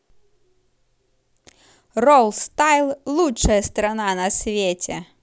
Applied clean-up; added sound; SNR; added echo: none; none; none; none.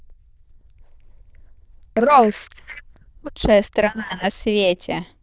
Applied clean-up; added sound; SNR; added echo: neural diffusion model UNIVERSE++.